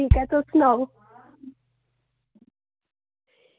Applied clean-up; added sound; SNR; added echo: none; Bass drum; 2 dB; none.